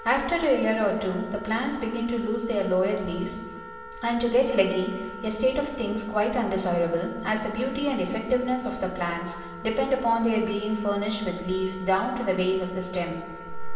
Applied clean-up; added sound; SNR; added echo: none; Wind instrument, woodwind instrument; 15 dB; reverberation time 1.3 s.